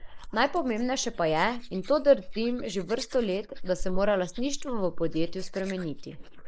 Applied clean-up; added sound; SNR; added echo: neural mask model Resemble Enhance denoiser.